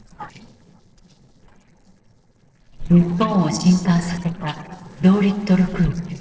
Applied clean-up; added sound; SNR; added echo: neural separator model SepFormer DNS4.